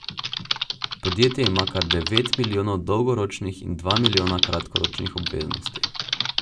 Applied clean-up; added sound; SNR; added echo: none; Typing; 3 dB; none.